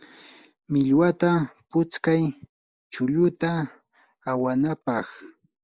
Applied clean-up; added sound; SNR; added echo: neural mask model Resemble Enhance denoiser.